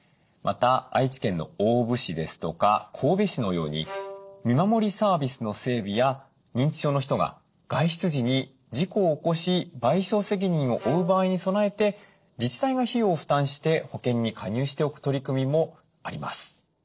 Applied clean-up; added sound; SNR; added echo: neural separator model SepFormer DNS4.